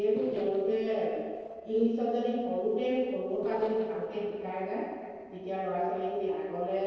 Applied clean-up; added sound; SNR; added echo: neural separator model SepFormer DNS4.